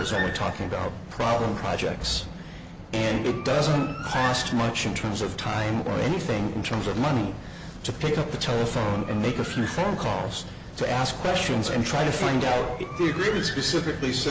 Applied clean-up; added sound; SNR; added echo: none; Bird; 16 dB; none.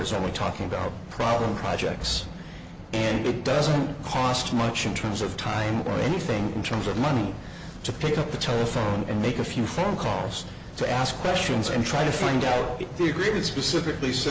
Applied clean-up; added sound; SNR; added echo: none; none; none; none.